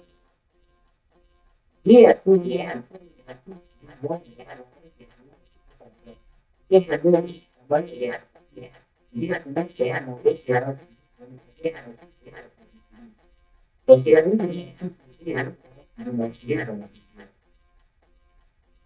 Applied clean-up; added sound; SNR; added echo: neural mask model DeepFilterNet 3.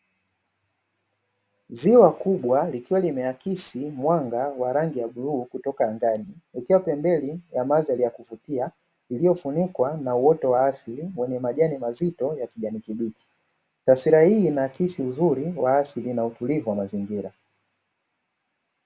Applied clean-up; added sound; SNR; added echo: none; none; none; none.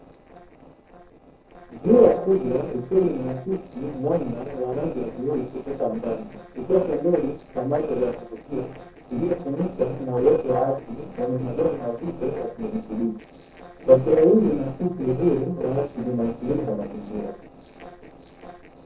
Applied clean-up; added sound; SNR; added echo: neural separator model SepFormer DNS4.